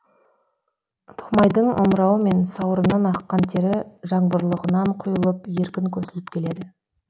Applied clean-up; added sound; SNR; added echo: none; none; none; none.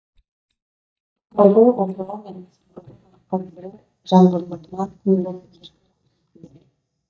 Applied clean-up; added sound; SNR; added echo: neural mask model DeepFilterNet 3.